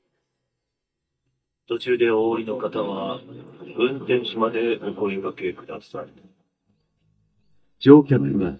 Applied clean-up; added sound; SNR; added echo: neural mask model DeepFilterNet 3.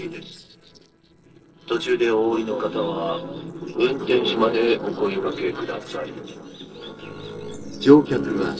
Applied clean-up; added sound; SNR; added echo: neural separator model SepFormer DNS4.